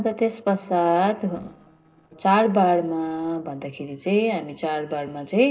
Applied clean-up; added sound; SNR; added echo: neural separator model SepFormer DNS4.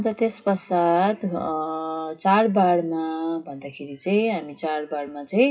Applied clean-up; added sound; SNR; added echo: classical method WPE with log-MMSE.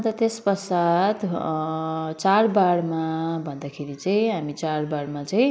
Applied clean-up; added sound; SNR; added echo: none; none; none; none.